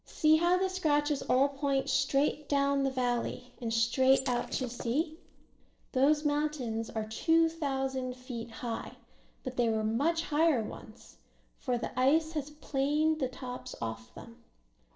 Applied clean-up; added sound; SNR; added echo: neural separator model SepFormer DNS4.